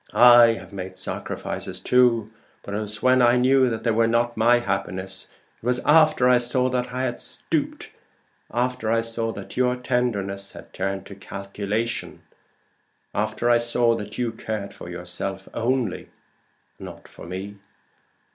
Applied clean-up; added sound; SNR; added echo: none; none; none; none.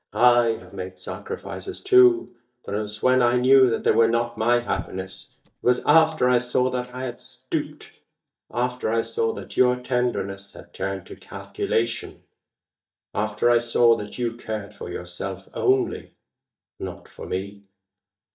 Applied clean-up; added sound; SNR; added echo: neural mask model DeepFilterNet 3.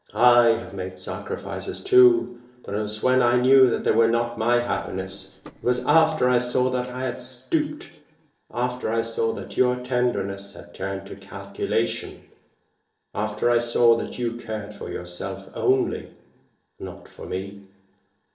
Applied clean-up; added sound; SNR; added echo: neural separator model SepFormer DNS4.